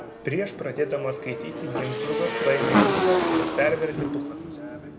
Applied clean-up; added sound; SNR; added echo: none; Motorcycle / Engine; -3 dB; reverberation time 0.5 s.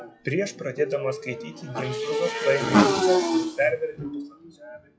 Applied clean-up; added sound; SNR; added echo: classical method WPE with log-MMSE.